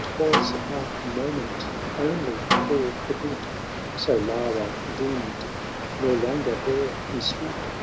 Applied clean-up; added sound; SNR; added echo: none; Water + Snare drum; 1 dB; none.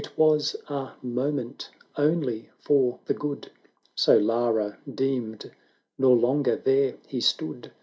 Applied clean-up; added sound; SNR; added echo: none; none; none; none.